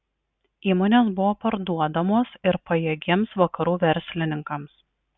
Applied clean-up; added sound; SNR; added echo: none; none; none; none.